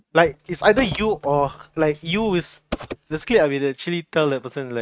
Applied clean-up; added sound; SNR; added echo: neural mask model RNNoise.